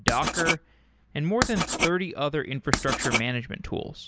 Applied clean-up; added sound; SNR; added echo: none; Writing; 1 dB; none.